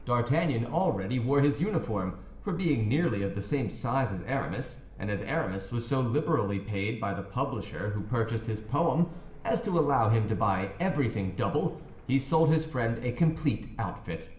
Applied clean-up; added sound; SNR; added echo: none; Printer; 17 dB; reverberation time 1.0 s.